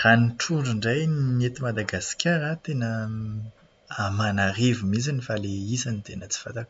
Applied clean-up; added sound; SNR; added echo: none; none; none; none.